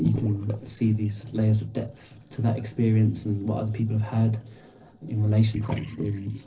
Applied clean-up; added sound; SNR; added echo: neural separator model SepFormer DNS4.